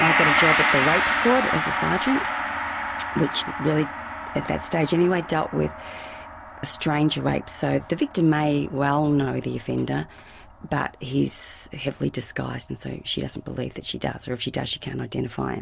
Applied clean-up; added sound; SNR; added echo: none; Gong; 3 dB; none.